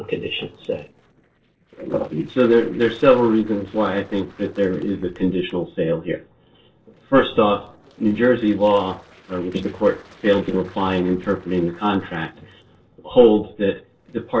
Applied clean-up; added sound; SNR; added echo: neural separator model SepFormer DNS4.